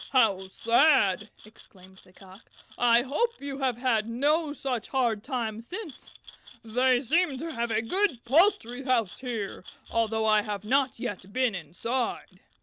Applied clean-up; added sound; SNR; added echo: none; Glass; 18 dB; none.